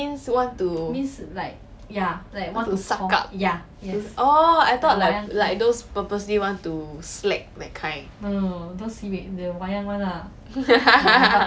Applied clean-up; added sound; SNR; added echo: none; none; none; none.